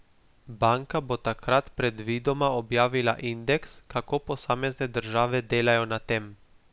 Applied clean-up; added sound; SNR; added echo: none; none; none; none.